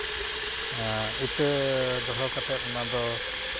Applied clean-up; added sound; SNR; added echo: none; Fill (with liquid) / Water tap, faucet; -1 dB; none.